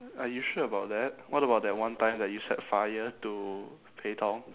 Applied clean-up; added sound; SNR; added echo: none; none; none; none.